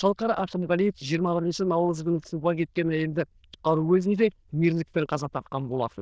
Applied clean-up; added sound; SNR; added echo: neural diffusion model UNIVERSE++.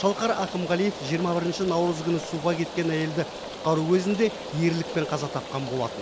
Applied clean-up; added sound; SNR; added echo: none; Rain; 10 dB; none.